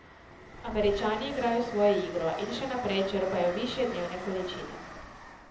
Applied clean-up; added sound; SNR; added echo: none; Train; 12 dB; reverberation time 0.7 s.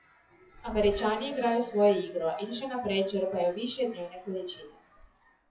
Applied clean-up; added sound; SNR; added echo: classical method WPE with log-MMSE.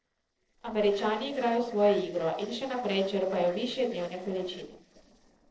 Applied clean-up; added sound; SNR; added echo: neural separator model SepFormer DNS4.